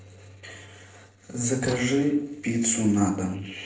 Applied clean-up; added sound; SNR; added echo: neural separator model SepFormer DNS4.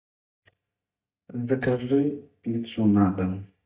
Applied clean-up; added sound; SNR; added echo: neural mask model DeepFilterNet 3.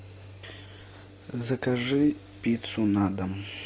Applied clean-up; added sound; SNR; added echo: none; none; none; none.